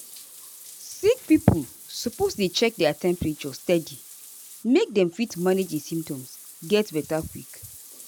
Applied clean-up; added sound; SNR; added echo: none; Bathtub (filling or washing); 19 dB; none.